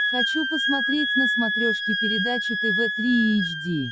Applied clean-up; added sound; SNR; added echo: none; Wind instrument, woodwind instrument; -2 dB; none.